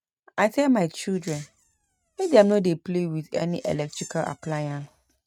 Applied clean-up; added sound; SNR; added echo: neural mask model RNNoise.